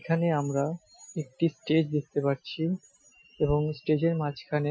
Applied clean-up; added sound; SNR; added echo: classical method Wiener filter.